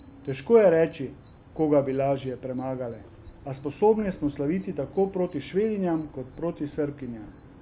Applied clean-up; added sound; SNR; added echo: none; Bird vocalization, bird call, bird song; 16 dB; none.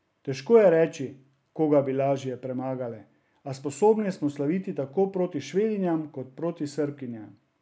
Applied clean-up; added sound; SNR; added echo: none; none; none; none.